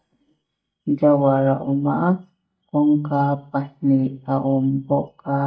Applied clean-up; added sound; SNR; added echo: neural mask model DeepFilterNet 3.